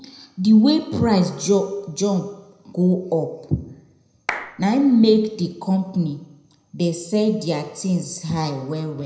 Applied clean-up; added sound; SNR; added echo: none; Clapping; 13 dB; reverberation time 0.8 s.